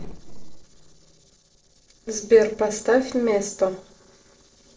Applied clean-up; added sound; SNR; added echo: neural separator model SepFormer DNS4.